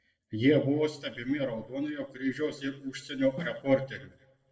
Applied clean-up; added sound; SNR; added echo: neural separator model SepFormer DNS4.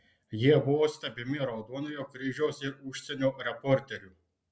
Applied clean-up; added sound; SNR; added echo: none; none; none; none.